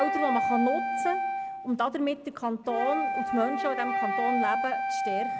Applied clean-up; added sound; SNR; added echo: none; Wind instrument, woodwind instrument; 0 dB; none.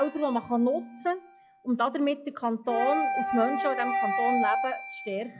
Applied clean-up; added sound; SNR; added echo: classical method log-MMSE.